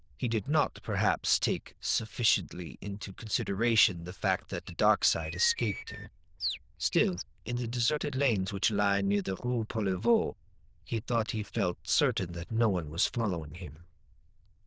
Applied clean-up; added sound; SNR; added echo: neural diffusion model UNIVERSE++.